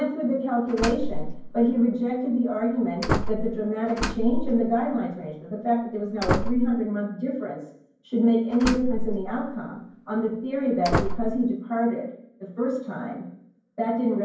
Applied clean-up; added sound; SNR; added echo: none; Slam; 3 dB; reverberation time 0.9 s.